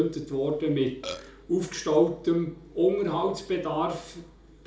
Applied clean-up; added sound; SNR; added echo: none; Burping, eructation; 10 dB; reverberation time 0.4 s.